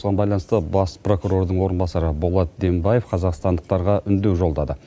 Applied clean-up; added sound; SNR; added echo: none; none; none; none.